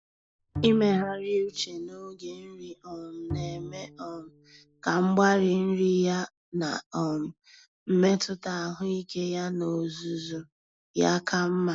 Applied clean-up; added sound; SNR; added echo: none; Bowed string instrument; 14 dB; none.